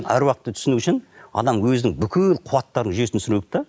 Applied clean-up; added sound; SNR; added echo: none; none; none; none.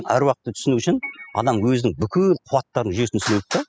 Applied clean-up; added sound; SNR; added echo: classical method spectral subtraction.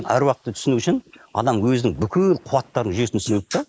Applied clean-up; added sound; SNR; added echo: neural mask model Resemble Enhance denoiser.